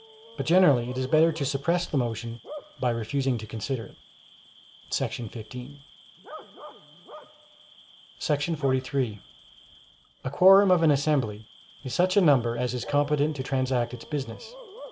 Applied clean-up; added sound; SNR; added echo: none; Bark / Cricket; 19 dB; none.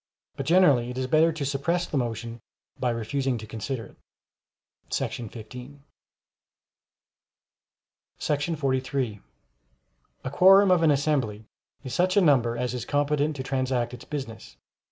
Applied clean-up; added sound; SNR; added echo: none; none; none; none.